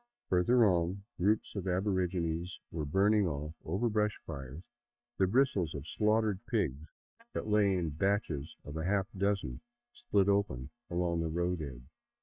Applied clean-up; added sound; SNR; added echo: neural mask model DeepFilterNet 3.